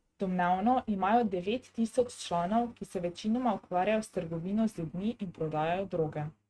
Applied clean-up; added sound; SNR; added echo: neural mask model RNNoise.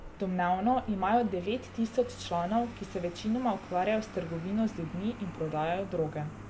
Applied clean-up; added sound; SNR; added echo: none; Vehicle; 14 dB; none.